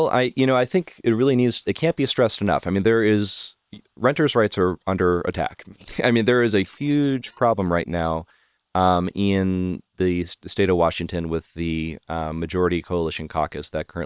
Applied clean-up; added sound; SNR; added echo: neural separator model SepFormer WHAM!.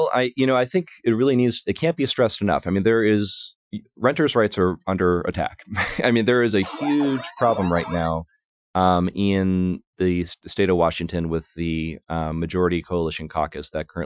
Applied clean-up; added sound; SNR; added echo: classical method Wiener filter.